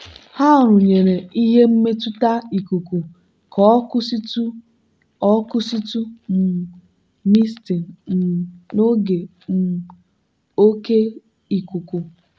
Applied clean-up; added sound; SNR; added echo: none; none; none; none.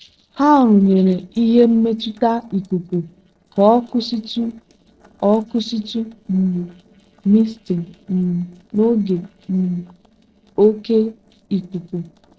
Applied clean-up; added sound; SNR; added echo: neural separator model SepFormer DNS4.